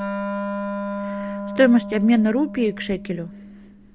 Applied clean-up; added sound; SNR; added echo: none; Wind instrument, woodwind instrument; 7 dB; none.